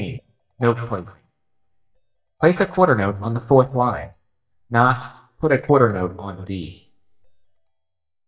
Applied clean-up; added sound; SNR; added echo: neural mask model DeepFilterNet 3.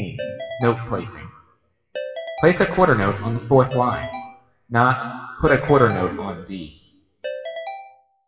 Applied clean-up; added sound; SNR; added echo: classical method WPE with log-MMSE.